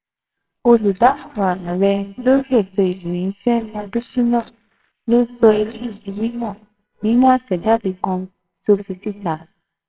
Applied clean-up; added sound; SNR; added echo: neural separator model SepFormer WHAMR!.